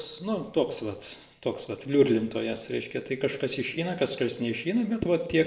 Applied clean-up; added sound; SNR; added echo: neural separator model SepFormer DNS4.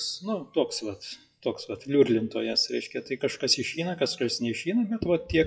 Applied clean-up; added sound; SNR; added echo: classical method WPE with log-MMSE.